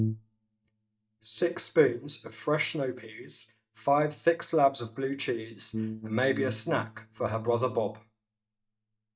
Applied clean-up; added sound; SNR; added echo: neural mask model DeepFilterNet 3.